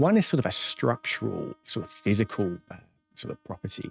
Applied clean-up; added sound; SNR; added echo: neural mask model RNNoise.